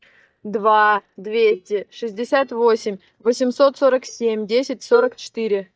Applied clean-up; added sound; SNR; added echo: neural mask model DeepFilterNet 3.